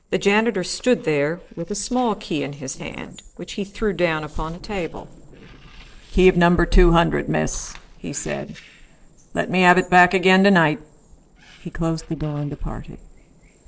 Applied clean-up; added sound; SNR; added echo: neural separator model SepFormer DNS4.